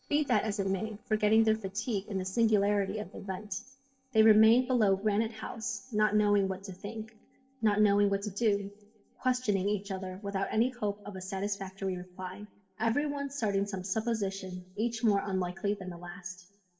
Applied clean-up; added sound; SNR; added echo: neural separator model SepFormer DNS4.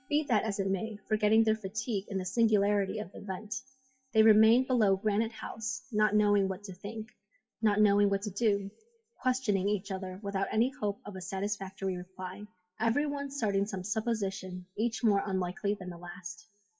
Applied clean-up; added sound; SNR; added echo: classical method WPE with log-MMSE.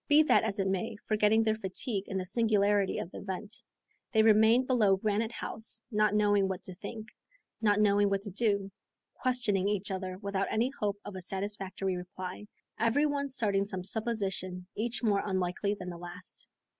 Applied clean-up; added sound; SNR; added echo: none; none; none; none.